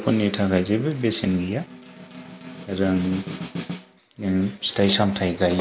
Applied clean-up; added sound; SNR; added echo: none; Snare drum; 13 dB; none.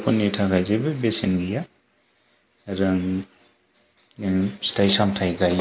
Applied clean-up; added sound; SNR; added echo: none; none; none; none.